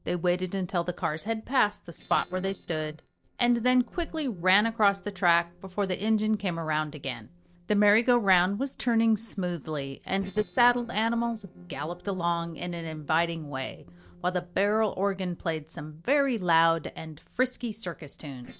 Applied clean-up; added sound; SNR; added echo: neural separator model SepFormer DNS4.